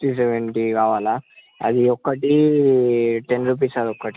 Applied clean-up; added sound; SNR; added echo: none; none; none; none.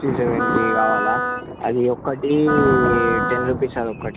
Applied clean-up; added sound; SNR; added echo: none; Thunder + Wind instrument, woodwind instrument; 2 dB; none.